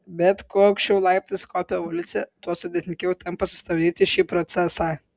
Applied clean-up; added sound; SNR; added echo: none; none; none; none.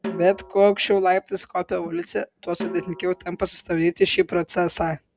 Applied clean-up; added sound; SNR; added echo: none; Snare drum; 17 dB; none.